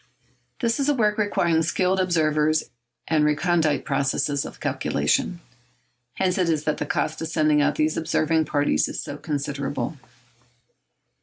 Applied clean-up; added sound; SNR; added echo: none; none; none; none.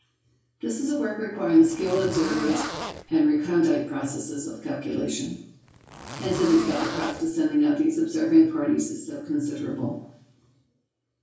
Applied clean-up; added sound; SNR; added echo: none; Zipper (clothing); 9 dB; reverberation time 0.6 s.